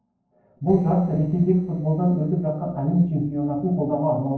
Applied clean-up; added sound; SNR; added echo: neural separator model SepFormer DNS4.